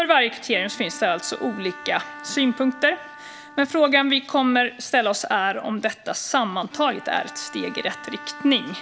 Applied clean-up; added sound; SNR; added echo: none; Bowed string instrument; 18 dB; none.